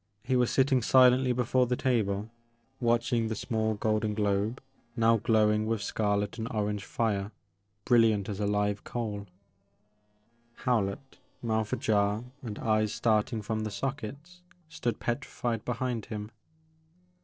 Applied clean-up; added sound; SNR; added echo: neural separator model SepFormer DNS4.